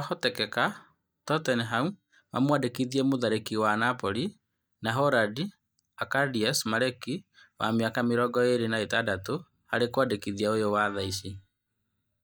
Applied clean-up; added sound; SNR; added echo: neural mask model DeepFilterNet 3.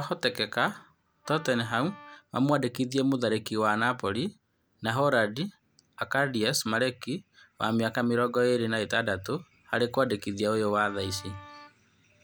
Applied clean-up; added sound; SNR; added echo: none; Wind instrument, woodwind instrument; 20 dB; none.